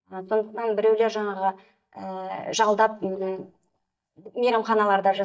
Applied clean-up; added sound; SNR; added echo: neural mask model DeepFilterNet 3.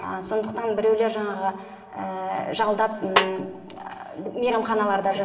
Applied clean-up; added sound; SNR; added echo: none; Snare drum; 2 dB; reverberation time 2.5 s.